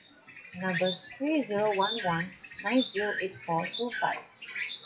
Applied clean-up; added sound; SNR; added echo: classical method WPE with log-MMSE.